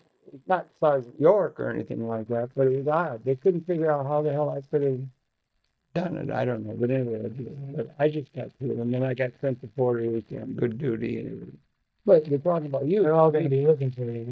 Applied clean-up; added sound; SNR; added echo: neural mask model DeepFilterNet 3.